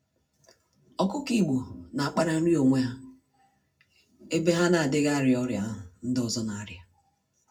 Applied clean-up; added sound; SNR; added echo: none; none; none; reverberation time 0.4 s.